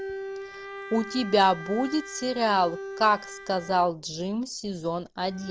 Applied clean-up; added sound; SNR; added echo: none; Bowed string instrument; 13 dB; none.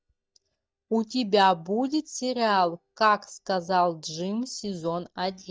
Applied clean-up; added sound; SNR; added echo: neural mask model DeepFilterNet 3.